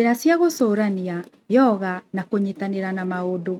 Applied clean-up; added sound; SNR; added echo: neural mask model RNNoise.